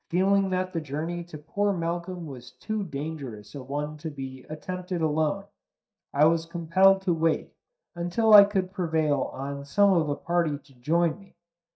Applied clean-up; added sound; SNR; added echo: neural mask model DeepFilterNet 3.